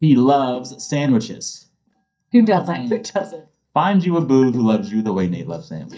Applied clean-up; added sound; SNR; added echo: neural mask model DeepFilterNet 3.